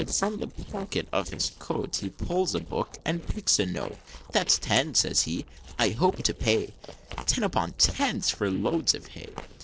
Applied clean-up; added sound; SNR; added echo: neural separator model SepFormer DNS4.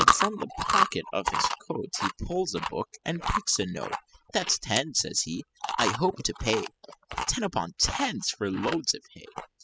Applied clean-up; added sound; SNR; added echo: classical method spectral subtraction.